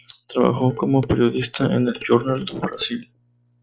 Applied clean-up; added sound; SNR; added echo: neural separator model SepFormer DNS4.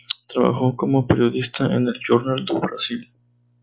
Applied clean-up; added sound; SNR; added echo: none; none; none; none.